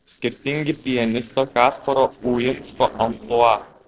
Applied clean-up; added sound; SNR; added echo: neural separator model SepFormer DNS4.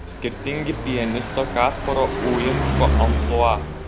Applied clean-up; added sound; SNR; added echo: none; Car passing by; 0 dB; none.